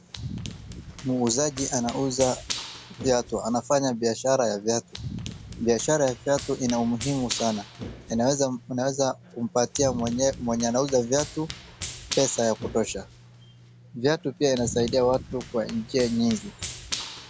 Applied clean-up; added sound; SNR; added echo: none; Run; 12 dB; none.